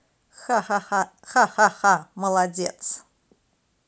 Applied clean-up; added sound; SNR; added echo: none; none; none; none.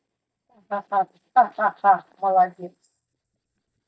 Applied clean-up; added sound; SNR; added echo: neural mask model DeepFilterNet 3.